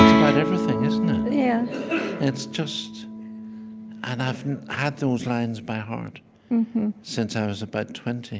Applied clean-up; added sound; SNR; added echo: none; Guitar; 0 dB; none.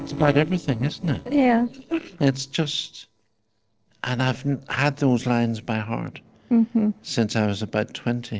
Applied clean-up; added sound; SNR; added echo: neural separator model SepFormer DNS4.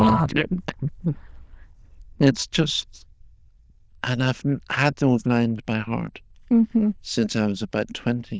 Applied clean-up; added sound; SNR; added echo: neural diffusion model UNIVERSE++.